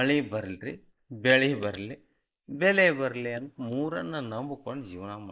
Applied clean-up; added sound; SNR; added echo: neural mask model Resemble Enhance denoiser.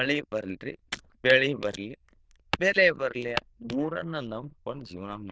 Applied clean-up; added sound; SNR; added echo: neural diffusion model UNIVERSE++.